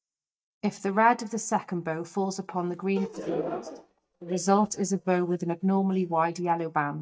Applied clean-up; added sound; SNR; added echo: neural mask model DeepFilterNet 3.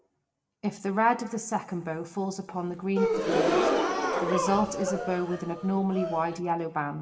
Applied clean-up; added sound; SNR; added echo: none; Gasp; -1 dB; reverberation time 1.1 s.